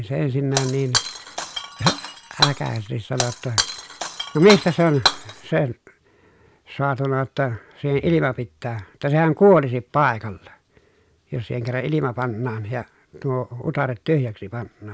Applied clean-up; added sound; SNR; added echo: none; Shatter; 4 dB; none.